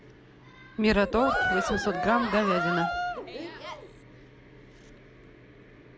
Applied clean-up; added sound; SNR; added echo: none; Cheering; 0 dB; none.